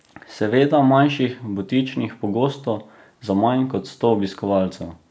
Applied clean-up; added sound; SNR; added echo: none; none; none; none.